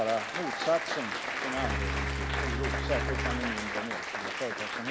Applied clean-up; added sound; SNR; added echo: none; Applause + Bowed string instrument; -2 dB; none.